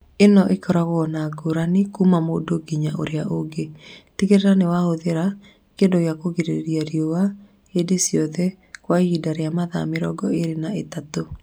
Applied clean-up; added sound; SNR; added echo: none; none; none; none.